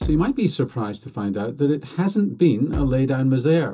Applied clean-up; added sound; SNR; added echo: none; Bass drum; 10 dB; reverberation time 0.2 s.